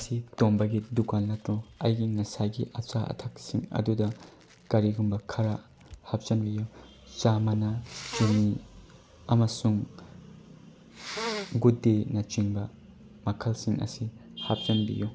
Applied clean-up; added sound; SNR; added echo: none; Sneeze; 18 dB; none.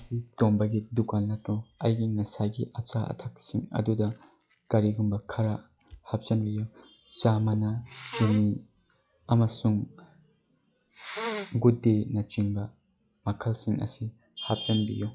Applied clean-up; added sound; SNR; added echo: classical method log-MMSE.